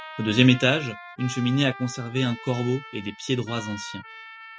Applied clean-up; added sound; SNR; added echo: classical method spectral subtraction.